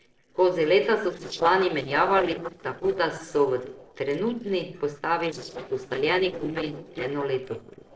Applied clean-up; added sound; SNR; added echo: neural separator model SepFormer DNS4.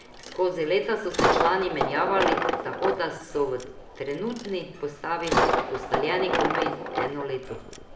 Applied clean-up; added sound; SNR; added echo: none; Coin (dropping); -1 dB; reverberation time 0.8 s.